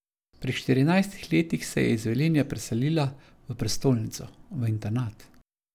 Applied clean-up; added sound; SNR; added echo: none; none; none; none.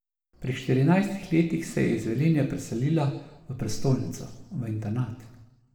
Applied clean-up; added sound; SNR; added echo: none; none; none; reverberation time 0.8 s.